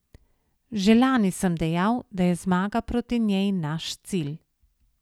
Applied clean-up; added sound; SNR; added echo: none; none; none; none.